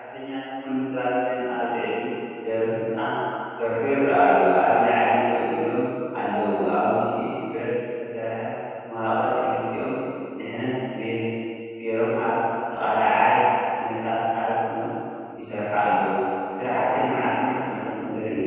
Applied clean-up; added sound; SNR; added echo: none; none; none; reverberation time 2.1 s.